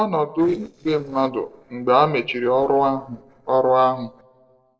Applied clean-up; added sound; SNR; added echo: neural separator model SepFormer DNS4.